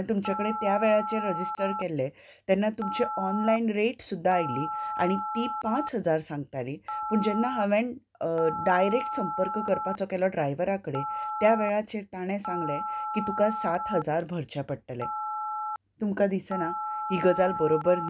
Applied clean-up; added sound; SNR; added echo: none; Telephone; 6 dB; none.